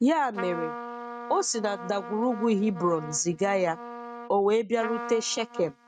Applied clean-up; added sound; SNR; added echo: neural mask model RNNoise.